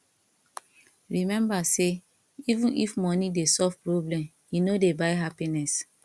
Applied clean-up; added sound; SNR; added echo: none; none; none; none.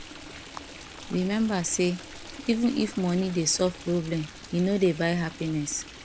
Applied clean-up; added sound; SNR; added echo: none; Stream; 15 dB; none.